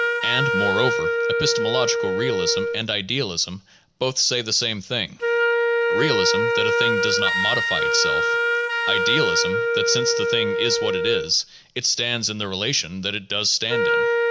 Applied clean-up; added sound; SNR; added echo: none; Wind instrument, woodwind instrument; -2 dB; none.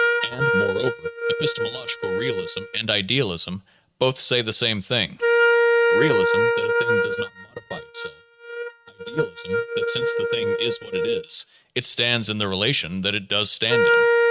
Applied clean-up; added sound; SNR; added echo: neural mask model RNNoise.